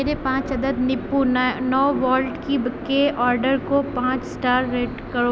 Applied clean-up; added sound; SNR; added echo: none; none; none; none.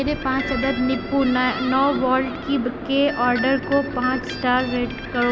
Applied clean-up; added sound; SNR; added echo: none; Guitar; 12 dB; none.